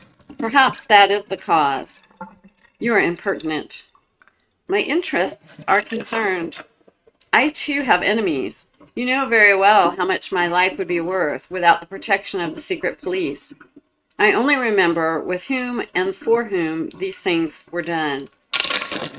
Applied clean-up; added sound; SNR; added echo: neural mask model RNNoise.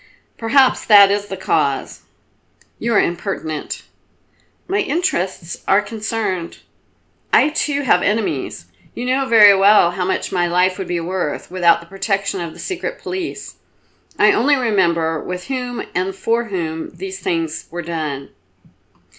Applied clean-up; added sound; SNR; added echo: none; none; none; none.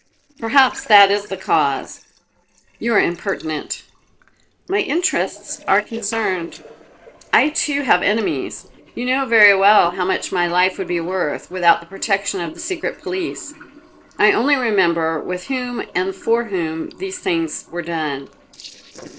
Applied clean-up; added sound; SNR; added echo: neural separator model SepFormer DNS4.